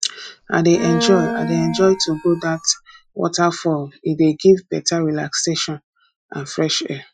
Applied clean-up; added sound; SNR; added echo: classical method Wiener filter.